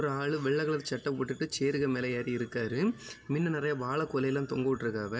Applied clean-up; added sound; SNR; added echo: none; none; none; reverberation time 1.2 s.